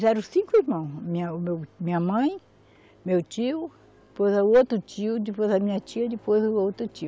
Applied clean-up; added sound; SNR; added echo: none; none; none; none.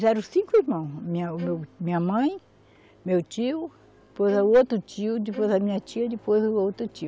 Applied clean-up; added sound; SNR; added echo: none; Bowed string instrument; 17 dB; none.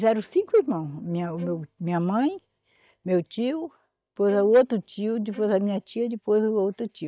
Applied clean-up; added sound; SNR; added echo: neural mask model DeepFilterNet 3.